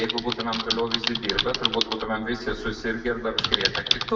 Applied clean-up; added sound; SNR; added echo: none; Typing; 1 dB; reverberation time 1.9 s.